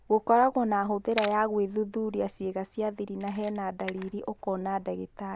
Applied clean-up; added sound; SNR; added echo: none; Camera; 12 dB; none.